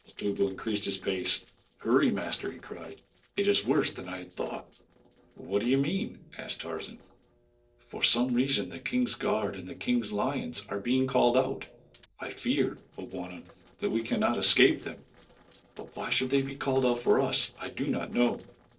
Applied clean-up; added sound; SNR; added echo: neural separator model SepFormer DNS4.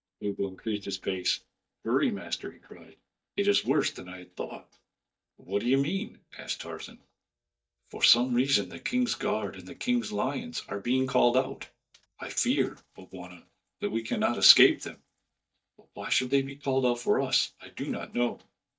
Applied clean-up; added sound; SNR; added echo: neural mask model DeepFilterNet 3.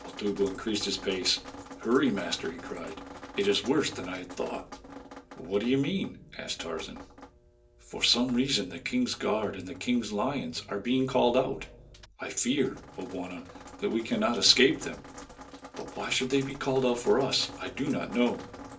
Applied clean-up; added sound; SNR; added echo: none; Drip; 17 dB; reverberation time 0.3 s.